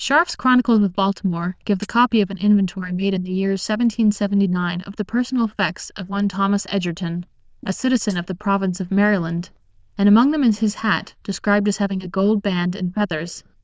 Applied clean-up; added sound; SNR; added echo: neural diffusion model UNIVERSE++.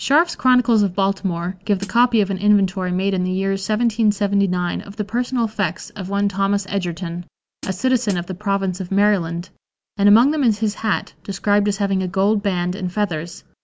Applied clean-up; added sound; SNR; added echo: none; Hi-hat; 17 dB; none.